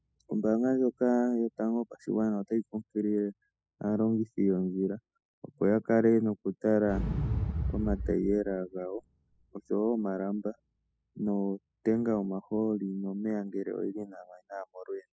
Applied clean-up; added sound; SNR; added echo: classical method spectral subtraction.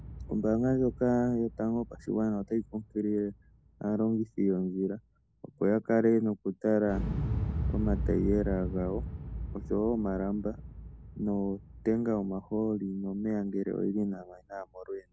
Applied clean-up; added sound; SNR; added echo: none; Explosion; 9 dB; none.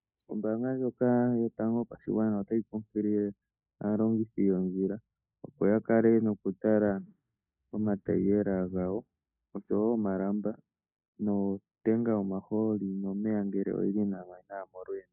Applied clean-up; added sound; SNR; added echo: neural mask model DeepFilterNet 3.